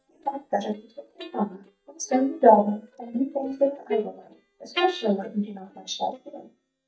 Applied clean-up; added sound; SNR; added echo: neural mask model DeepFilterNet 3.